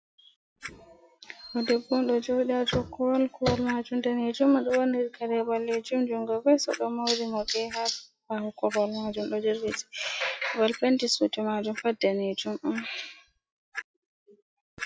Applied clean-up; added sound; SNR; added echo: classical method log-MMSE.